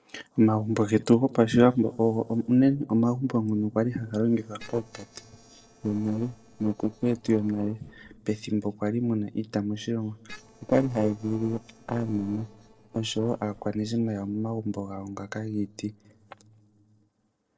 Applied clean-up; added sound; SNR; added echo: neural separator model SepFormer DNS4.